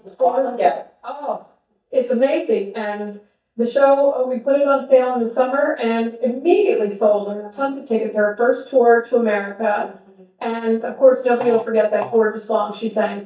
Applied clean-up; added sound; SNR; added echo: neural mask model DeepFilterNet 3.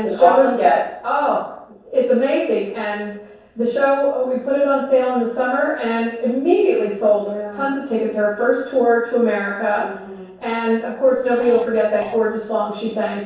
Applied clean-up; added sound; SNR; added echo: neural separator model SepFormer DNS4.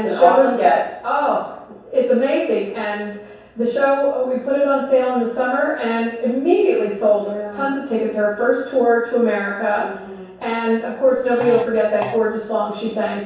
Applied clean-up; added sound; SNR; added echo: none; Fart; 14 dB; reverberation time 0.7 s.